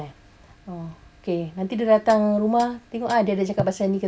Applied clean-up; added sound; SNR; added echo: none; Hi-hat; 14 dB; none.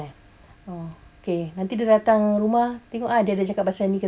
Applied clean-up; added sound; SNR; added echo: none; none; none; none.